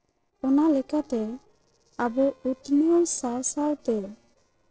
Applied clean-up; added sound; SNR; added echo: neural separator model SepFormer DNS4.